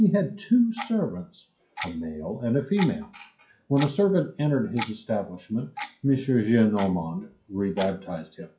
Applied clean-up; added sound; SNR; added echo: classical method WPE with log-MMSE.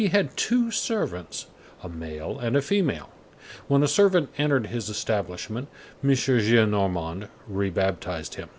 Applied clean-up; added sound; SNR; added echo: none; none; none; none.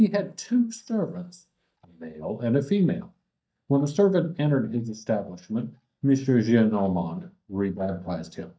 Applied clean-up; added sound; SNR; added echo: neural mask model DeepFilterNet 3.